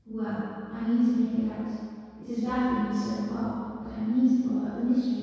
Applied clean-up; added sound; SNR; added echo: none; none; none; reverberation time 2.0 s.